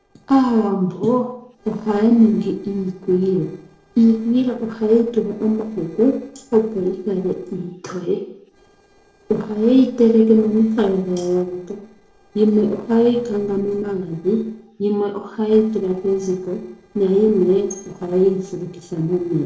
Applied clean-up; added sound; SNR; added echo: neural separator model SepFormer DNS4.